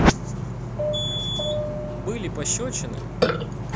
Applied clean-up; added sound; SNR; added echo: none; Burping, eructation; -1 dB; none.